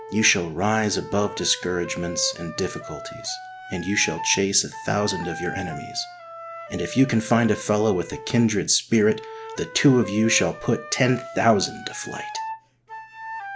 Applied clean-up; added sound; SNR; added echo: none; Wind instrument, woodwind instrument; 13 dB; none.